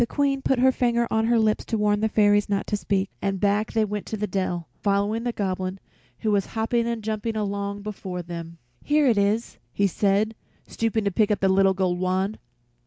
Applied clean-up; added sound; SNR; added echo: none; none; none; none.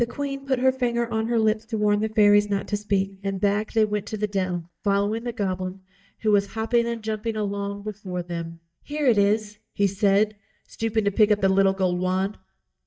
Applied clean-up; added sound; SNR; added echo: neural mask model DeepFilterNet 3.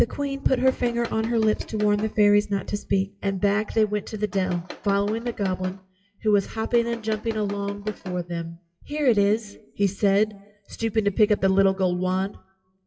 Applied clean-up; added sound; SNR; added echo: classical method WPE with log-MMSE.